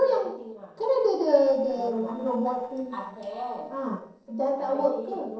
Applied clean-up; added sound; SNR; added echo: neural separator model SepFormer DNS4.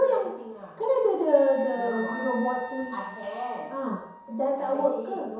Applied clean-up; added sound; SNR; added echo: none; Wind instrument, woodwind instrument; 16 dB; reverberation time 0.7 s.